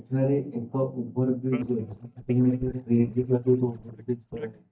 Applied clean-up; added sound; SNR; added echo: neural mask model DeepFilterNet 3.